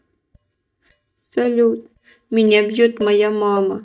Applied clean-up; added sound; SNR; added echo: neural mask model DeepFilterNet 3.